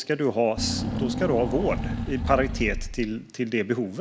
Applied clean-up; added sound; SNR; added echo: none; Engine / Car; 3 dB; none.